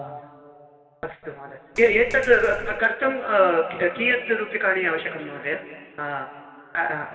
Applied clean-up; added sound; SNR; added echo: none; Coin (dropping); 13 dB; reverberation time 2.5 s.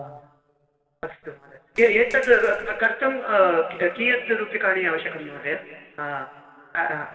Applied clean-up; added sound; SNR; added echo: neural separator model SepFormer DNS4.